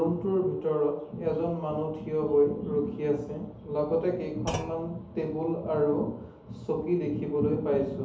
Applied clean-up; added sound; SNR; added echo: none; Thump, thud; 12 dB; reverberation time 2.2 s.